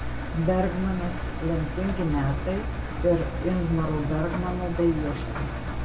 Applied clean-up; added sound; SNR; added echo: none; Engine; 3 dB; reverberation time 1.7 s.